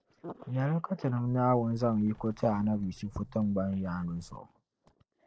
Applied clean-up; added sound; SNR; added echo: neural separator model SepFormer DNS4.